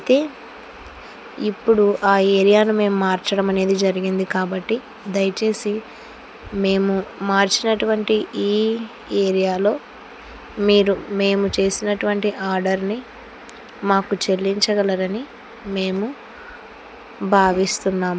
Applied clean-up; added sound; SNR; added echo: none; none; none; none.